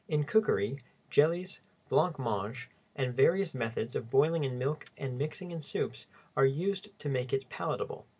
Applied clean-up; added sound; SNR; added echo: none; none; none; none.